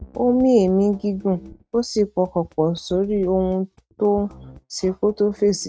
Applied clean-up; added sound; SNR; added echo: neural mask model RNNoise.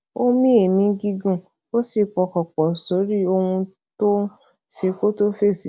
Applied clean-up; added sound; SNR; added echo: none; none; none; none.